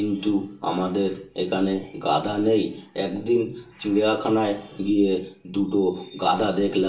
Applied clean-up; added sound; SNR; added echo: none; none; none; reverberation time 0.3 s.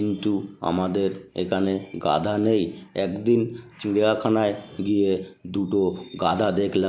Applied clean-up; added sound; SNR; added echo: none; none; none; none.